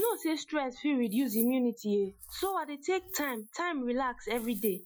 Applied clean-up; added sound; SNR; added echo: classical method Wiener filter.